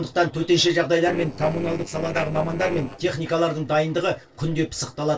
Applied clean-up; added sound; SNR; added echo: neural separator model SepFormer DNS4.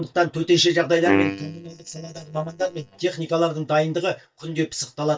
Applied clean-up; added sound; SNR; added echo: neural mask model DeepFilterNet 3.